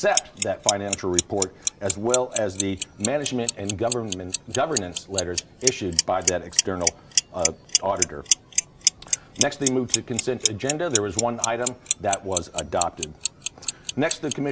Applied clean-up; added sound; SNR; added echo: none; Clock; 0 dB; none.